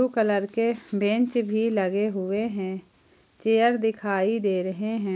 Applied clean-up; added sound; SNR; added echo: none; none; none; none.